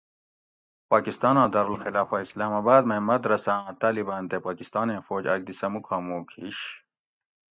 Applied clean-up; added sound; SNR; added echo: neural mask model DeepFilterNet 3.